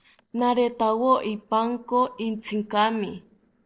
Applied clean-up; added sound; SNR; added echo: neural separator model SepFormer DNS4.